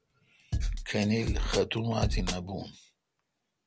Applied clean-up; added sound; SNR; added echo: none; Drum kit; -1 dB; none.